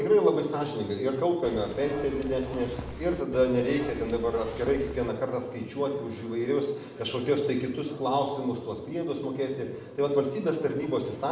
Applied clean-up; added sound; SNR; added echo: none; Zipper (clothing) / Telephone; 11 dB; reverberation time 0.8 s.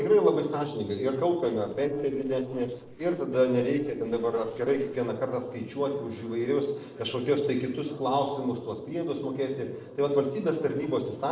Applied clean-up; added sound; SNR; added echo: neural separator model SepFormer DNS4.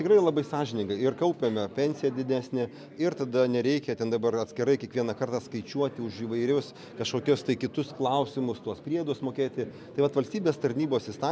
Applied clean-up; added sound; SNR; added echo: none; none; none; none.